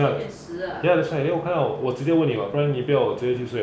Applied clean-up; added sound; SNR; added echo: none; none; none; none.